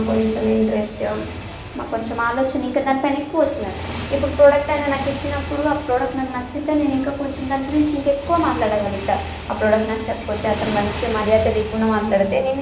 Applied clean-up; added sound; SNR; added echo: none; Motorcycle; 11 dB; none.